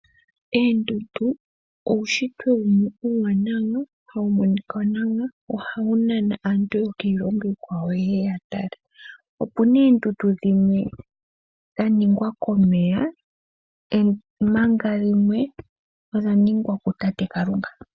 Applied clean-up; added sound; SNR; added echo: none; none; none; none.